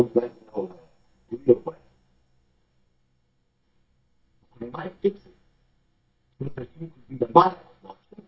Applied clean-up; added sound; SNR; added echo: neural mask model DeepFilterNet 3.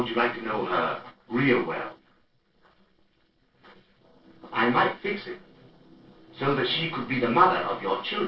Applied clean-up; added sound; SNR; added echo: neural separator model SepFormer DNS4.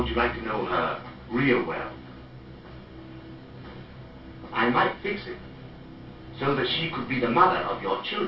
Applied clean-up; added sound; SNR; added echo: none; Musical instrument; 14 dB; reverberation time 0.2 s.